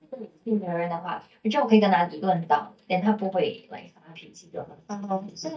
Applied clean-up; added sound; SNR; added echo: neural mask model DeepFilterNet 3.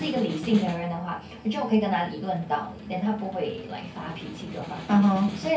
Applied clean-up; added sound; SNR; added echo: none; Snare drum; 14 dB; reverberation time 0.3 s.